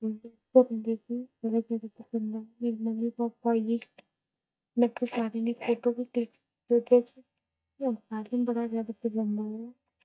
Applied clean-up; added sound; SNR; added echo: neural mask model DeepFilterNet 3.